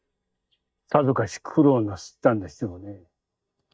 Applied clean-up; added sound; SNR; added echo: neural mask model DeepFilterNet 3.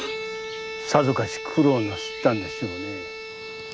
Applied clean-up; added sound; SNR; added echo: none; Bowed string instrument; 8 dB; none.